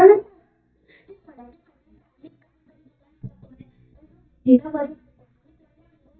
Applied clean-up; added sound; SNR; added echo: neural mask model DeepFilterNet 3.